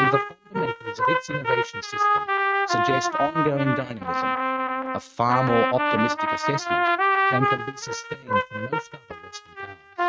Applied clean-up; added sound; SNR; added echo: neural mask model RNNoise.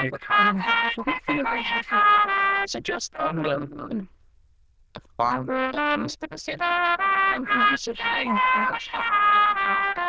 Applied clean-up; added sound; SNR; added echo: neural diffusion model UNIVERSE++.